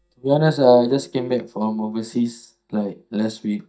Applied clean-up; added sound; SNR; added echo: neural mask model DeepFilterNet 3.